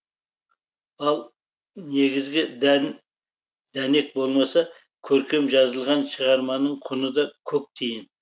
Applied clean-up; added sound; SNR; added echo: none; none; none; none.